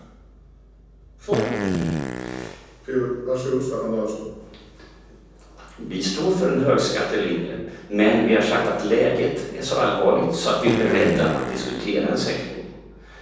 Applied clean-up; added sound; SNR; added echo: none; Fart; 3 dB; reverberation time 1.1 s.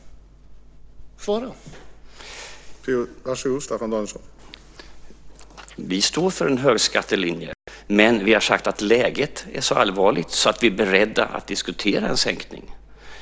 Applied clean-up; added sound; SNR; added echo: none; none; none; none.